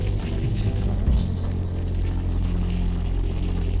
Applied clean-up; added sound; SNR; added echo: neural separator model SepFormer DNS4.